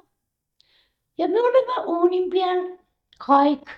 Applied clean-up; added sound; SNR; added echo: neural mask model DeepFilterNet 3.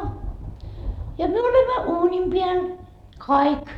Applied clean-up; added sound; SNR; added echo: none; Thunder; 13 dB; none.